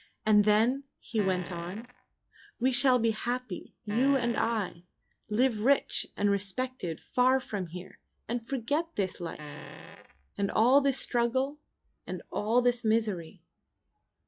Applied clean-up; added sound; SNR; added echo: classical method log-MMSE.